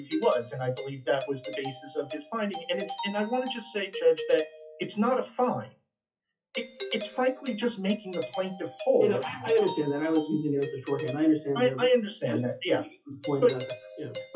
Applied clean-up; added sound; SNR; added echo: classical method WPE with log-MMSE.